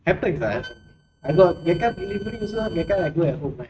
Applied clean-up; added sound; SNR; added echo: neural mask model RNNoise.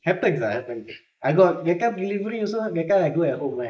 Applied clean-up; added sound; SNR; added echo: neural mask model Resemble Enhance denoiser.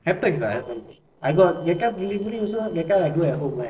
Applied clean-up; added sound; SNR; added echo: neural separator model SepFormer DNS4.